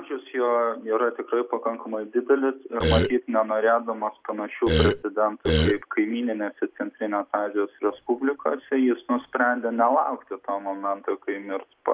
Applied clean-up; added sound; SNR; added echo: none; Burping, eructation; -3 dB; none.